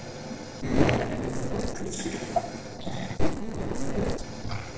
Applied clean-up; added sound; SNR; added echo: neural separator model SepFormer DNS4.